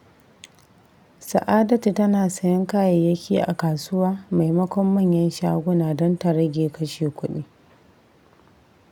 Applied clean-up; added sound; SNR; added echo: none; none; none; none.